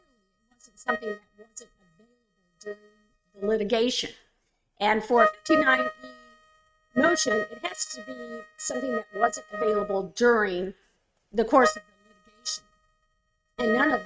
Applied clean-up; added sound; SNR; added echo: neural mask model RNNoise.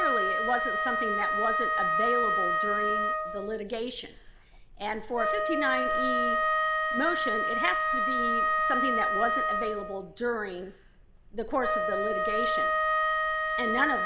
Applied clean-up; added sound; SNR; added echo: none; Wind instrument, woodwind instrument; -5 dB; none.